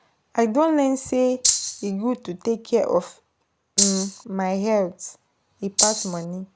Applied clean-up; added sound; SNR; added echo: none; Rattle (instrument); -2 dB; none.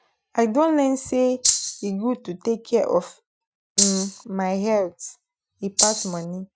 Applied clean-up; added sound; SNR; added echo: classical method Wiener filter.